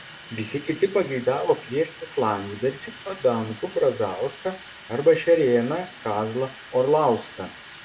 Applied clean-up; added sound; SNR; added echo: none; Sink (filling or washing) / Water tap, faucet; 17 dB; reverberation time 0.3 s.